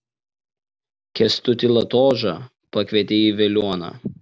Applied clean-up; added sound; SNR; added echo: none; none; none; none.